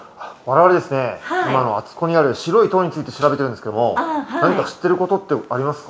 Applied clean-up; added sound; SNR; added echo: none; none; none; none.